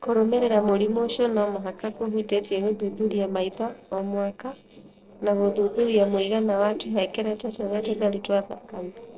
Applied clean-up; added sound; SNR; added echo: neural separator model SepFormer DNS4.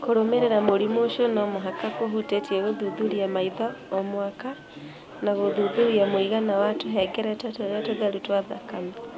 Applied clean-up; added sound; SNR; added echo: none; none; none; none.